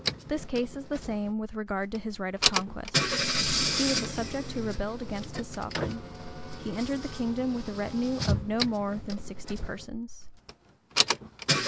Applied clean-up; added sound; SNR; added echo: none; Engine / Car; -1 dB; none.